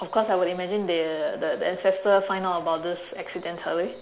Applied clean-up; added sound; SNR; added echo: none; none; none; none.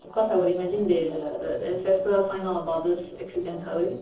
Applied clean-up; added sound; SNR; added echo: neural separator model SepFormer DNS4.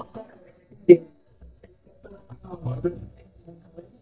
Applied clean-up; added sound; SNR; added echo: neural mask model DeepFilterNet 3.